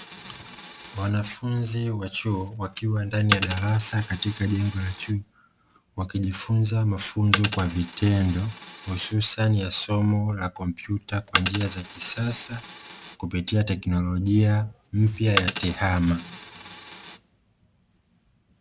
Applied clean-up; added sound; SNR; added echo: none; Coin (dropping); 10 dB; none.